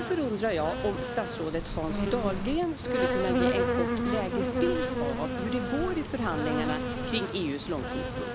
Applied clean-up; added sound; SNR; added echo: none; Insect; -1 dB; none.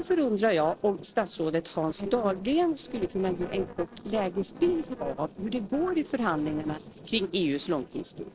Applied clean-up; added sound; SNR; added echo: neural separator model SepFormer DNS4.